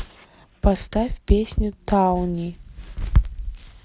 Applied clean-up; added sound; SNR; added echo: none; none; none; none.